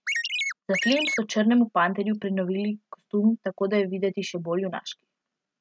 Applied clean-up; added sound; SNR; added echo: neural mask model RNNoise.